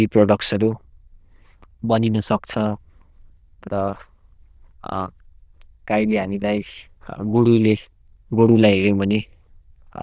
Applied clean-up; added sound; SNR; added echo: neural diffusion model UNIVERSE++.